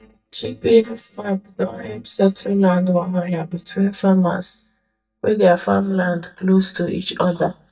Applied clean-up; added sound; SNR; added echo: neural mask model DeepFilterNet 3.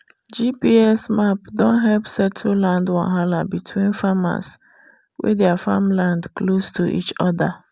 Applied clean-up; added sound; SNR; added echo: none; none; none; none.